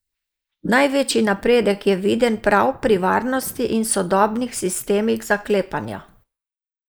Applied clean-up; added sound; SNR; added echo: neural mask model Resemble Enhance denoiser.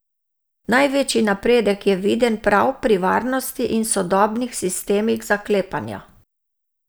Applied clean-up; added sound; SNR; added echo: none; none; none; none.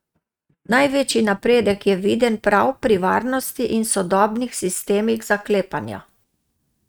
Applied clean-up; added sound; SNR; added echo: neural mask model RNNoise.